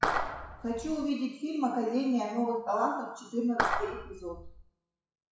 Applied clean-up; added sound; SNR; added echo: classical method WPE with log-MMSE.